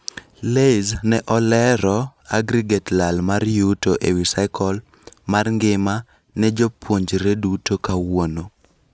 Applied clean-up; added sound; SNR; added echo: none; none; none; none.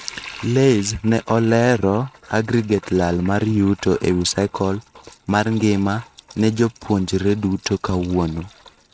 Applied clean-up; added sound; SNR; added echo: neural mask model RNNoise.